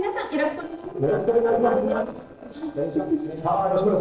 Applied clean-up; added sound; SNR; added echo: neural separator model SepFormer DNS4.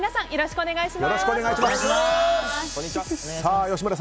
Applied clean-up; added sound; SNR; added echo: none; none; none; none.